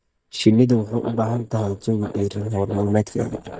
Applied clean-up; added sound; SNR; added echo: neural mask model DeepFilterNet 3.